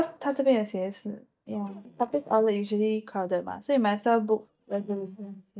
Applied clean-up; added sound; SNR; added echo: neural mask model DeepFilterNet 3.